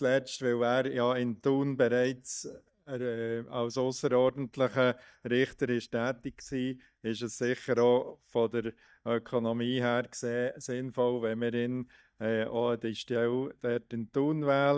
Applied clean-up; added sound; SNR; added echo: neural mask model DeepFilterNet 3.